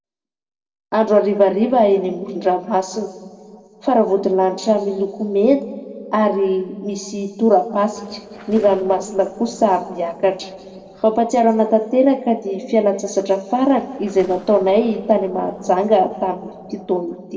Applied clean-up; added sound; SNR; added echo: neural separator model SepFormer DNS4.